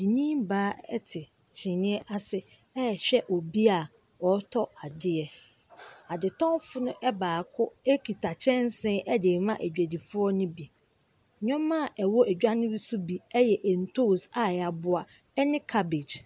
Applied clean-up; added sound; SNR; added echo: none; none; none; none.